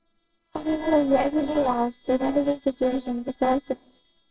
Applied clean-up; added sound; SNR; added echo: neural separator model SepFormer WHAMR!.